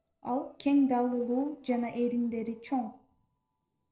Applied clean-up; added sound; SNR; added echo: neural separator model SepFormer DNS4.